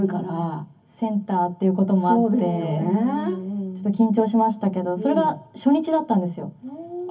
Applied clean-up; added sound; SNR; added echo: none; none; none; reverberation time 0.3 s.